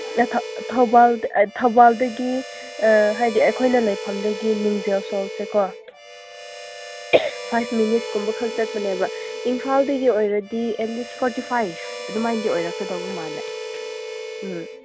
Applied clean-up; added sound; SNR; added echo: none; Harmonica; 11 dB; none.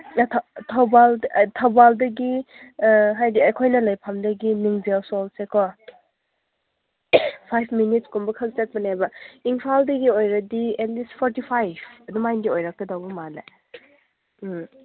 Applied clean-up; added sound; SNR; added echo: none; none; none; none.